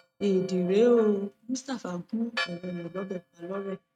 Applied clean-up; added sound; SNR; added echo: neural mask model RNNoise.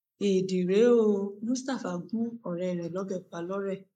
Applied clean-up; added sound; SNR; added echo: neural mask model Resemble Enhance denoiser.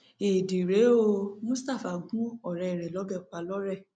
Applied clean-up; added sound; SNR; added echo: none; none; none; none.